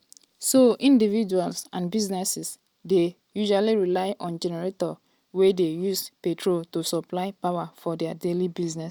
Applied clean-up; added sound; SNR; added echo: none; none; none; none.